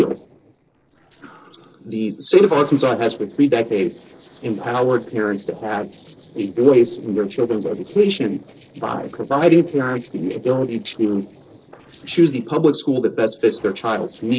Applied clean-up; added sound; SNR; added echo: neural separator model SepFormer DNS4.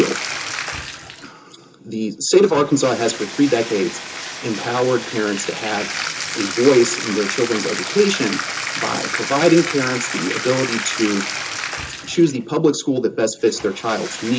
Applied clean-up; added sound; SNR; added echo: none; Bathtub (filling or washing); 8 dB; reverberation time 0.2 s.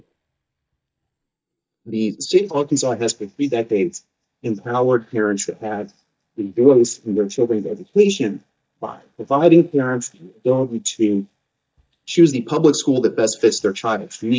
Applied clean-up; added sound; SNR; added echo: neural mask model DeepFilterNet 3.